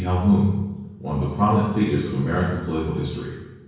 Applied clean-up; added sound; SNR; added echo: none; none; none; reverberation time 1.0 s.